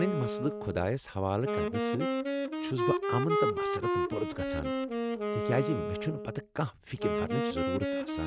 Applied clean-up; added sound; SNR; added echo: none; Wind instrument, woodwind instrument; -2 dB; none.